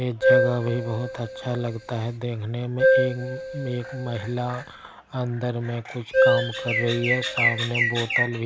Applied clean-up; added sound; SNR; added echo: none; Keyboard (musical); -1 dB; none.